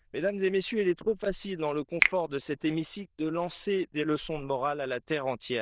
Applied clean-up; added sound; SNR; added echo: neural diffusion model UNIVERSE++.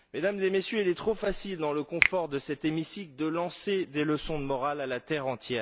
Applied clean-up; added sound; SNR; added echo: none; Finger snapping; 5 dB; none.